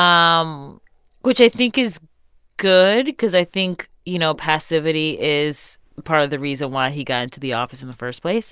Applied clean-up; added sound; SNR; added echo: none; none; none; none.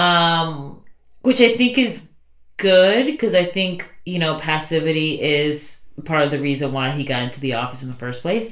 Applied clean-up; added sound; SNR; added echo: none; none; none; reverberation time 0.3 s.